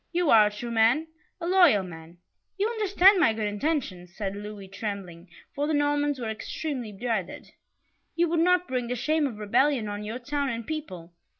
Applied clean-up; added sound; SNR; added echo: none; none; none; none.